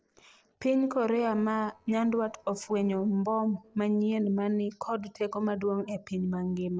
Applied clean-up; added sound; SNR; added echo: neural separator model SepFormer DNS4.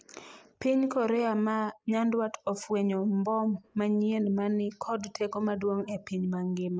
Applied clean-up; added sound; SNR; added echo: neural mask model Resemble Enhance denoiser.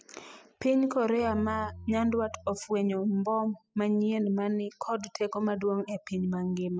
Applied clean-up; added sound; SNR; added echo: classical method spectral subtraction.